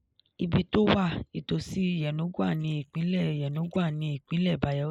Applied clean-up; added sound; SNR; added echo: neural mask model Resemble Enhance denoiser.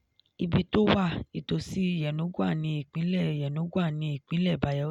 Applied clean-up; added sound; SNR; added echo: none; none; none; none.